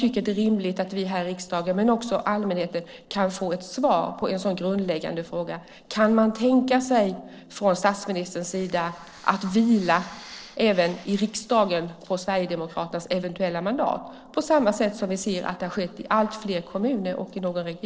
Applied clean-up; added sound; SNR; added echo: neural separator model SepFormer DNS4.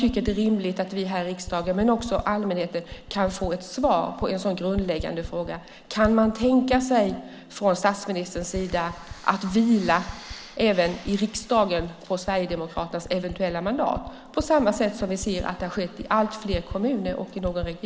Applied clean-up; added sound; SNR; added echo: none; Typing; 15 dB; none.